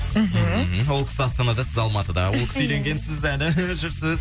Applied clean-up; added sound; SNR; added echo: none; none; none; none.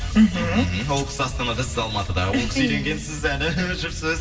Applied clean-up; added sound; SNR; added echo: none; none; none; reverberation time 1.5 s.